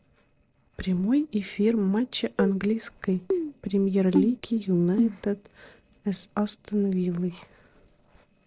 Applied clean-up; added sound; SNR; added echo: neural separator model SepFormer DNS4.